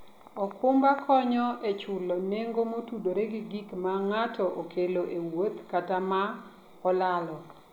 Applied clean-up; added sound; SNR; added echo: none; none; none; none.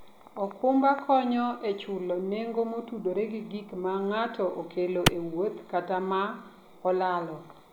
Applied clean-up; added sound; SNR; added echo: none; Clapping; -3 dB; none.